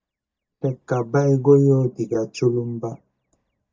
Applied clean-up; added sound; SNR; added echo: neural mask model DeepFilterNet 3.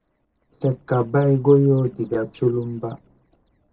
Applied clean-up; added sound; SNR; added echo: neural separator model SepFormer DNS4.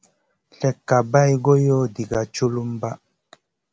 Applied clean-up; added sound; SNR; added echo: none; none; none; none.